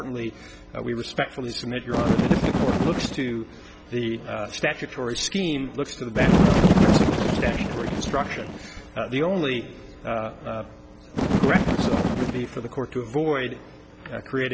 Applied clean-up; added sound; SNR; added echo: none; Bird; -3 dB; none.